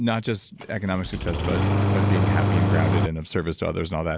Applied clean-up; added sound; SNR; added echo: none; Engine starting; -5 dB; none.